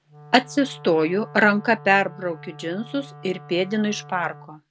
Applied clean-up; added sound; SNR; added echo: none; Wind instrument, woodwind instrument; 19 dB; none.